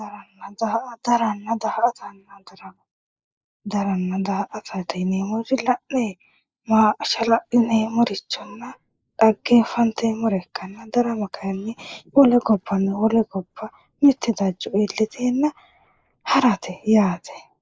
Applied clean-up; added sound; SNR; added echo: neural mask model Resemble Enhance denoiser.